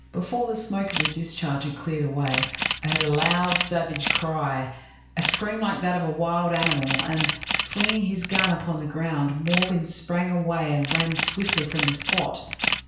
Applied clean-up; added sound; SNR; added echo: none; Camera; 2 dB; reverberation time 0.5 s.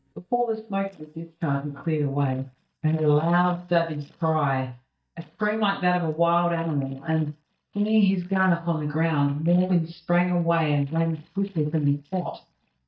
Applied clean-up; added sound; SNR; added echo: neural mask model DeepFilterNet 3.